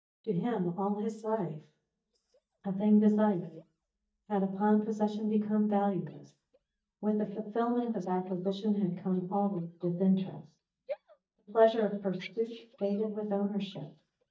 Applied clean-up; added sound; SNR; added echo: neural mask model DeepFilterNet 3.